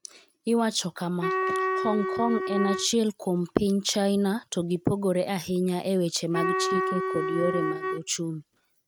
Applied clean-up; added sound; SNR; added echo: neural mask model RNNoise.